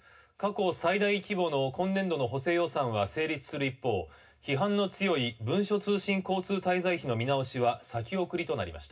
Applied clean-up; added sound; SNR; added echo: none; none; none; reverberation time 0.4 s.